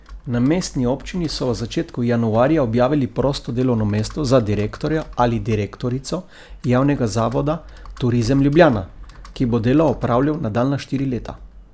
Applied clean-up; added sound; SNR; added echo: none; Computer keyboard; 18 dB; none.